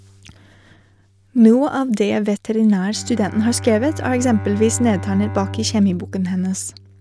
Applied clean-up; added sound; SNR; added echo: none; Bowed string instrument; 13 dB; none.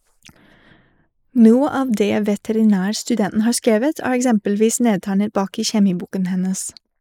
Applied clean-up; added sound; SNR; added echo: neural mask model Resemble Enhance denoiser.